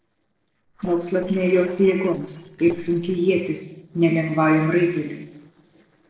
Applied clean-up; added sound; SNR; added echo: neural separator model SepFormer DNS4.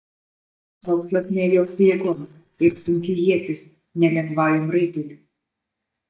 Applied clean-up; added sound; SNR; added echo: neural mask model DeepFilterNet 3.